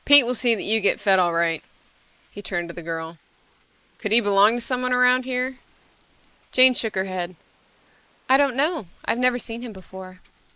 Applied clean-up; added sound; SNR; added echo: neural mask model Resemble Enhance denoiser.